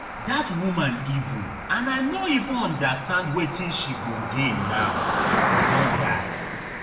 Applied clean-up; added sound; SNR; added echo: none; Cricket; 1 dB; reverberation time 0.7 s.